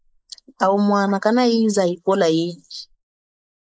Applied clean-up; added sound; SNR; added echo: neural mask model Resemble Enhance denoiser.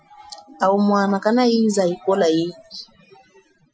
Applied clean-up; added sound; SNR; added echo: classical method Wiener filter.